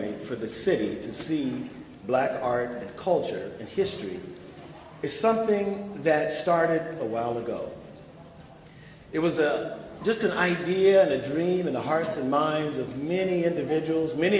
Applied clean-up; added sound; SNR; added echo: none; none; none; none.